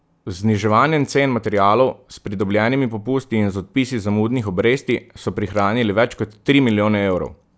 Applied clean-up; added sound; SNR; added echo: none; none; none; none.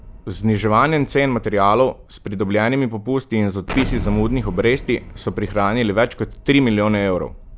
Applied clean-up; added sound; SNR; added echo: none; Explosion; 13 dB; none.